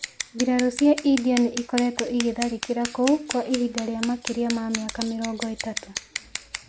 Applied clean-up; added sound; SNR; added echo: none; Scissors; 7 dB; none.